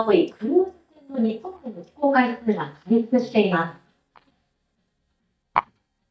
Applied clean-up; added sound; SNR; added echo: neural mask model DeepFilterNet 3.